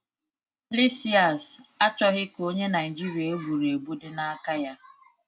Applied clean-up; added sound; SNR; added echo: none; none; none; none.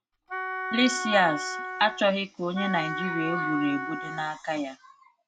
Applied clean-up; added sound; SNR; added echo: none; Wind instrument, woodwind instrument; 5 dB; none.